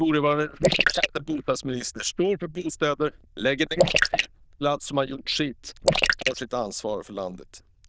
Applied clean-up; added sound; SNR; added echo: neural diffusion model UNIVERSE++.